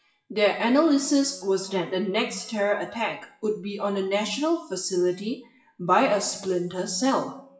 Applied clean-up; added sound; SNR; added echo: classical method WPE with log-MMSE.